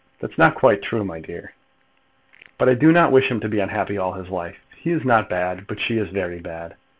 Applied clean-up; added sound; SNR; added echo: none; none; none; none.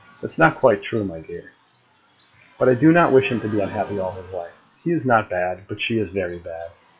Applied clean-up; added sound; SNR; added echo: classical method log-MMSE.